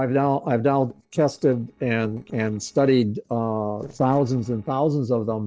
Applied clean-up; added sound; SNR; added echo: neural separator model SepFormer DNS4.